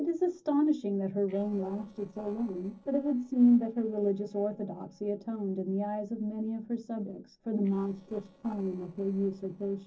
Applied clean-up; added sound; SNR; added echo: neural separator model SepFormer DNS4.